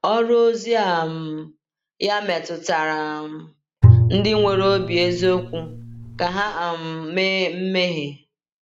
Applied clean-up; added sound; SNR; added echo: none; Bowed string instrument; -3 dB; none.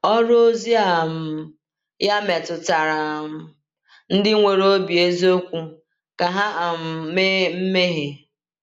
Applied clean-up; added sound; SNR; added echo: none; none; none; none.